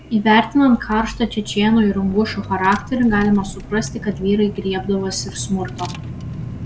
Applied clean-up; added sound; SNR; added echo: none; Engine / Car; 12 dB; none.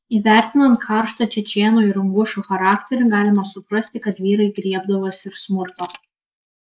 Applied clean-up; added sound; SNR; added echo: neural mask model Resemble Enhance denoiser.